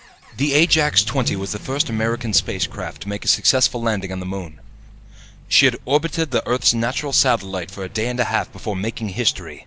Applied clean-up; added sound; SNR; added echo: none; Accelerating, revving, vroom / Vehicle; 16 dB; none.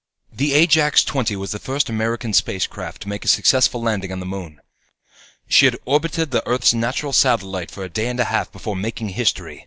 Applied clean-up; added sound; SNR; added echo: none; none; none; none.